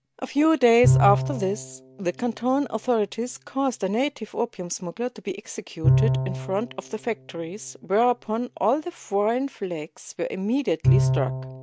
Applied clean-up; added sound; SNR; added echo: none; Bowed string instrument; 3 dB; none.